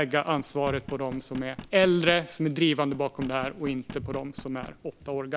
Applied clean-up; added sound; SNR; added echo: none; Knock; 16 dB; none.